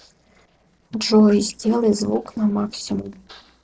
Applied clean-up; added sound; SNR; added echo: neural separator model SepFormer DNS4.